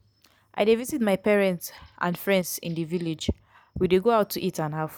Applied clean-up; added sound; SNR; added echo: none; none; none; none.